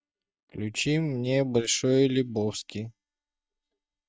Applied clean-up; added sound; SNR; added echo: neural mask model DeepFilterNet 3.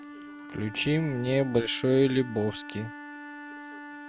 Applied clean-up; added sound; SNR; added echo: none; Wind instrument, woodwind instrument; 14 dB; none.